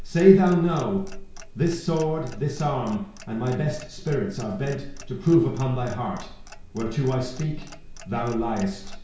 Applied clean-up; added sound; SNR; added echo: none; Clock; 13 dB; reverberation time 0.6 s.